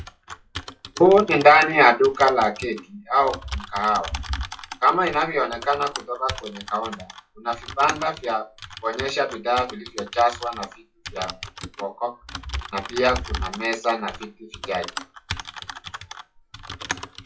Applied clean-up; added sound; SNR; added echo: classical method WPE with log-MMSE.